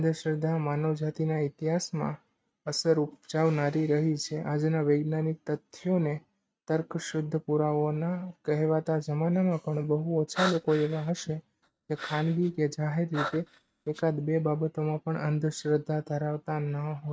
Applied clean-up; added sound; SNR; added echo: neural mask model RNNoise.